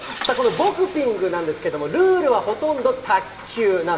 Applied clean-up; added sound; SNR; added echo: none; Idling / Engine starting / Car; 13 dB; reverberation time 0.9 s.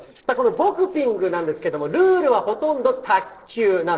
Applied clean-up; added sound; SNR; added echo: neural separator model SepFormer DNS4.